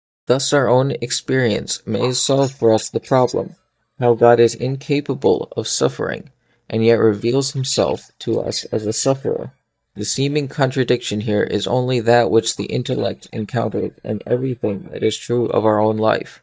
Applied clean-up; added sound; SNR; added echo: neural mask model DeepFilterNet 3.